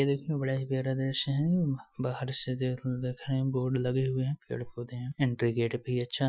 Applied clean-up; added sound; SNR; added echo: classical method Wiener filter.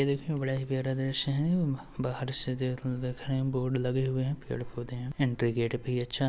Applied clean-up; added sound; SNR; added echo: none; Sliding door; 17 dB; none.